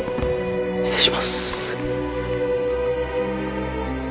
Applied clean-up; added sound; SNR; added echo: none; Fireworks; 15 dB; none.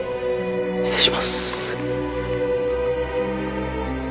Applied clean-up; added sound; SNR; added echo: none; none; none; none.